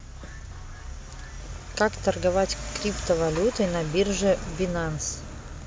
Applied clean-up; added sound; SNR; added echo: none; none; none; none.